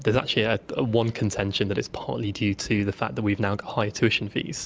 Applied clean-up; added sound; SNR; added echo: none; none; none; none.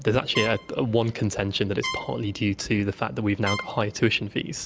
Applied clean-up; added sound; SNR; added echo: none; Trumpet; 10 dB; none.